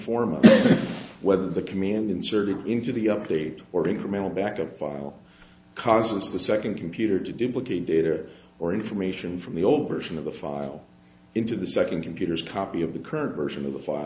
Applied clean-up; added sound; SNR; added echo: none; none; none; none.